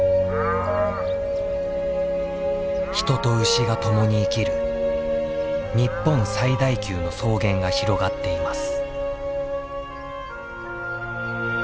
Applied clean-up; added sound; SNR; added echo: none; none; none; none.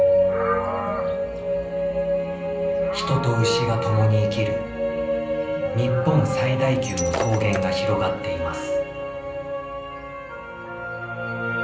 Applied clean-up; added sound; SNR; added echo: none; Shatter; 10 dB; reverberation time 0.6 s.